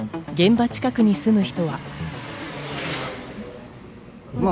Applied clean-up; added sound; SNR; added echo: none; Engine; 12 dB; none.